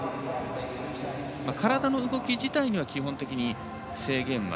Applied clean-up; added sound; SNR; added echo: none; none; none; none.